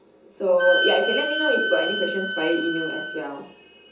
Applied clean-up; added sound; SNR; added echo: none; Wind instrument, woodwind instrument; 2 dB; reverberation time 0.6 s.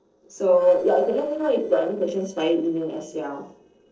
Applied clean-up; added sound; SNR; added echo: neural separator model SepFormer DNS4.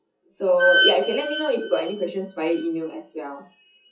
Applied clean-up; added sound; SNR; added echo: classical method WPE with log-MMSE.